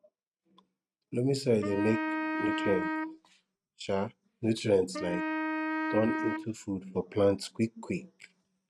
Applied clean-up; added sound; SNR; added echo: neural mask model RNNoise.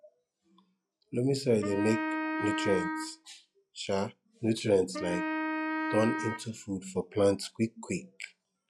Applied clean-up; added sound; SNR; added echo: classical method log-MMSE.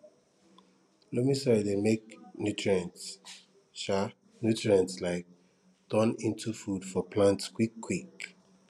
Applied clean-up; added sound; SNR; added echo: none; none; none; none.